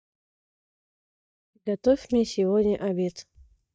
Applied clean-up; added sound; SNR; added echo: neural mask model DeepFilterNet 3.